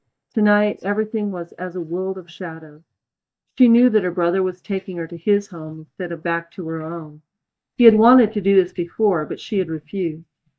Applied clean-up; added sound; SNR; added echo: neural mask model DeepFilterNet 3.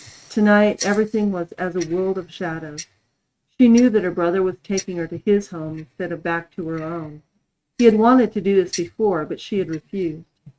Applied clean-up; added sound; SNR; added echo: neural mask model RNNoise.